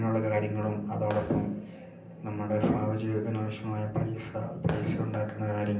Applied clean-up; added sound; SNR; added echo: none; Clapping; 15 dB; reverberation time 0.6 s.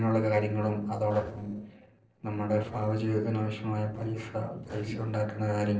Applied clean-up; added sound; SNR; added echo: neural separator model SepFormer DNS4.